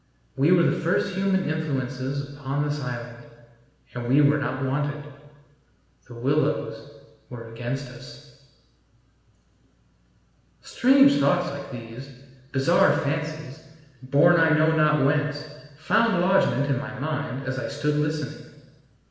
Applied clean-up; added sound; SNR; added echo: none; none; none; reverberation time 1.1 s.